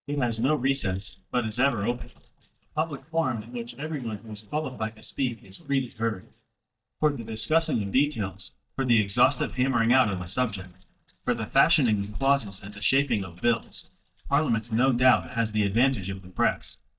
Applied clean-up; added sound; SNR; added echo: neural mask model DeepFilterNet 3.